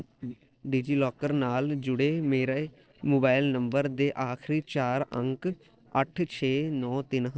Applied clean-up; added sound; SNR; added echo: neural separator model SepFormer DNS4.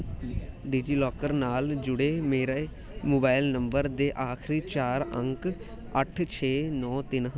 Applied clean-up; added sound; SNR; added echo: none; Gong; 17 dB; none.